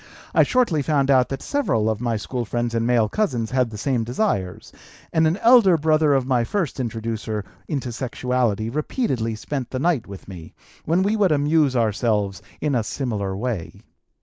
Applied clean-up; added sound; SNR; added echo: neural mask model Resemble Enhance denoiser.